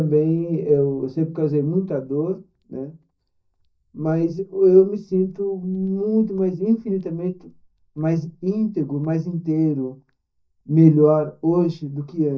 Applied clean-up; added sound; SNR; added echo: neural mask model DeepFilterNet 3.